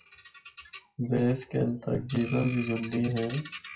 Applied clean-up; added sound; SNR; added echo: classical method WPE with log-MMSE.